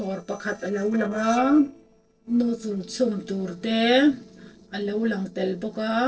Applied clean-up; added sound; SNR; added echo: neural separator model SepFormer DNS4.